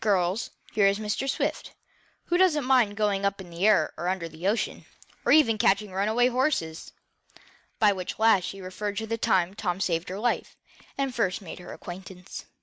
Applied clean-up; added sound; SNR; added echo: none; none; none; none.